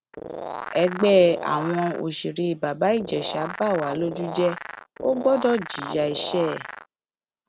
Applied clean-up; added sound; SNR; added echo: none; Animal; 10 dB; none.